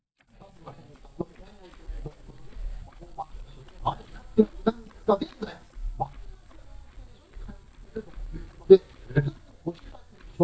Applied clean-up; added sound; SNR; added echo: neural mask model DeepFilterNet 3.